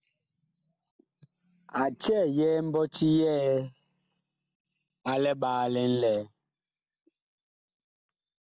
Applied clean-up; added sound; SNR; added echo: none; none; none; none.